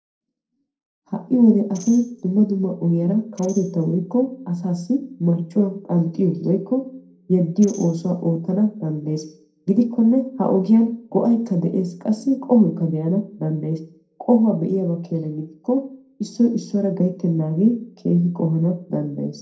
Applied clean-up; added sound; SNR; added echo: neural separator model SepFormer DNS4.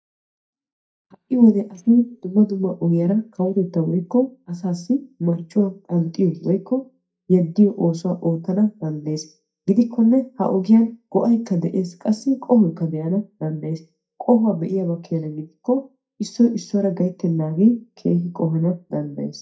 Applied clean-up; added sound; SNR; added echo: neural mask model DeepFilterNet 3.